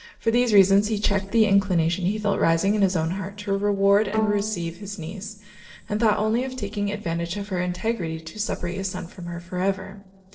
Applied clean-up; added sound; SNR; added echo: neural separator model SepFormer DNS4.